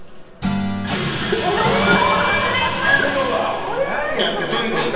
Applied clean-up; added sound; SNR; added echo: none; Guitar; 6 dB; reverberation time 2.5 s.